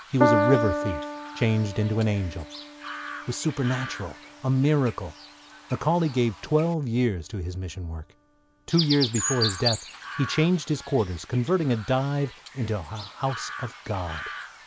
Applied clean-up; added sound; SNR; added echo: none; Piano + Chirp, tweet; 6 dB; none.